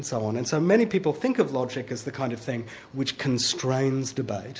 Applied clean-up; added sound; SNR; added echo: none; none; none; none.